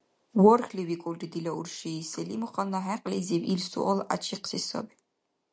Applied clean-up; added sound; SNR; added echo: none; none; none; none.